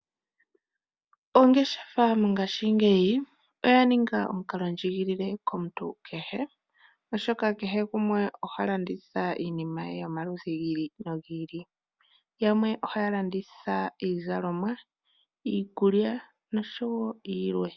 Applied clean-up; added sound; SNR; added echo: none; none; none; none.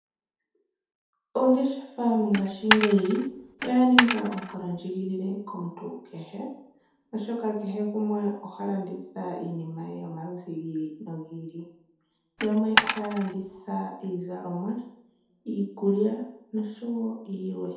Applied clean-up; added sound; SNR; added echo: none; Coin (dropping); -1 dB; reverberation time 0.8 s.